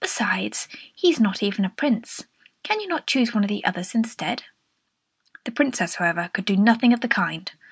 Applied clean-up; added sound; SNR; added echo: none; none; none; none.